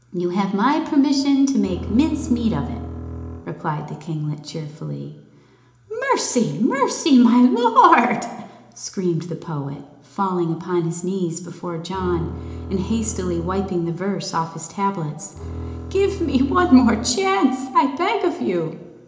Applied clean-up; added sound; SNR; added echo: none; Bowed string instrument; 12 dB; reverberation time 0.8 s.